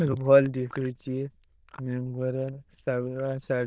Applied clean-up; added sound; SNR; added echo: neural diffusion model UNIVERSE++.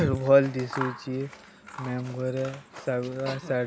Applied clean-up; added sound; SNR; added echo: none; Scissors; 15 dB; none.